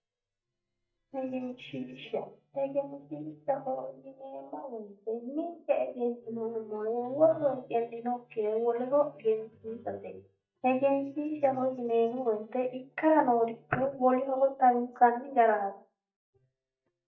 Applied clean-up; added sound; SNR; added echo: neural mask model DeepFilterNet 3.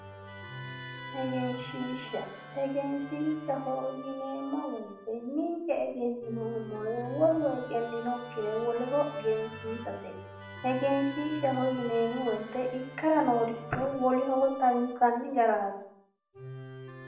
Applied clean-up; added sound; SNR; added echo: none; Musical instrument; 13 dB; reverberation time 0.6 s.